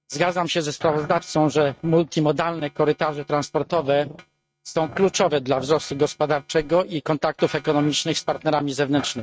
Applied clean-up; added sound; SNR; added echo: neural mask model RNNoise.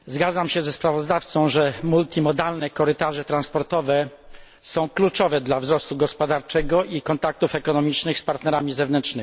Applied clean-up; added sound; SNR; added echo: none; none; none; none.